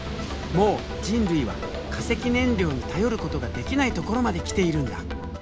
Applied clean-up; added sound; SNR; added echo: none; Bowed string instrument; 10 dB; none.